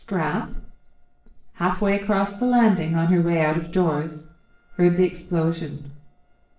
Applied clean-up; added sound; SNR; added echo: neural separator model SepFormer DNS4.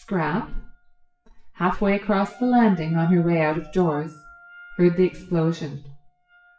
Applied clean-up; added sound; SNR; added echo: classical method WPE with log-MMSE.